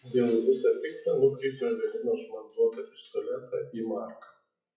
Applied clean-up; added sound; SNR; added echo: classical method WPE with log-MMSE.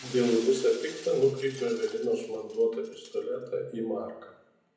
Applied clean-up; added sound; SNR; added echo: none; Shatter; 19 dB; reverberation time 0.7 s.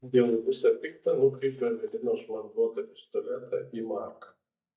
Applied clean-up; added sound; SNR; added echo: neural mask model DeepFilterNet 3.